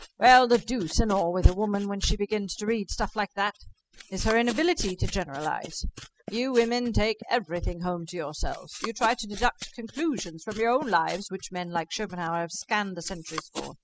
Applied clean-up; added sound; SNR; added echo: classical method spectral subtraction.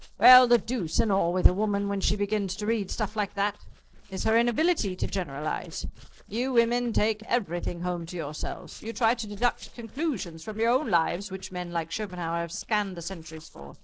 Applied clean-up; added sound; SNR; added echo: neural separator model SepFormer DNS4.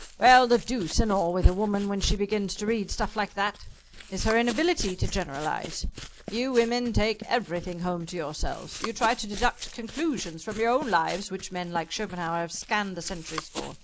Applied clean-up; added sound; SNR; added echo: neural mask model Resemble Enhance denoiser.